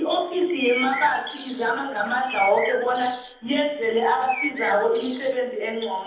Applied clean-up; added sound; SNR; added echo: none; Bird; 9 dB; reverberation time 1.3 s.